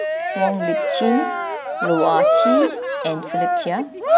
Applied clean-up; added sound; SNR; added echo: none; Cheering; -3 dB; none.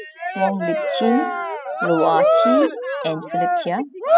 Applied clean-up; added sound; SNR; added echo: classical method spectral subtraction.